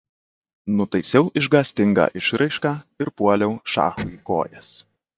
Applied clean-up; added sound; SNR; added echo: neural mask model DeepFilterNet 3.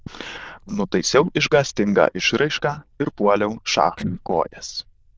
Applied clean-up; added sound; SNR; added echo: neural diffusion model UNIVERSE++.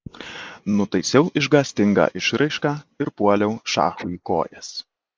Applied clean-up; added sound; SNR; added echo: neural mask model Resemble Enhance denoiser.